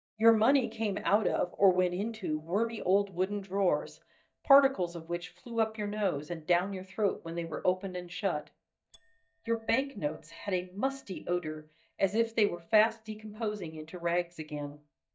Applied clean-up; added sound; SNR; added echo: neural mask model DeepFilterNet 3.